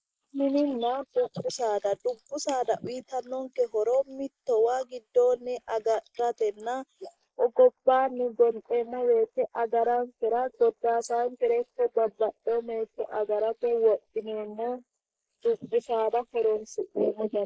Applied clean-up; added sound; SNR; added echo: neural mask model Resemble Enhance denoiser.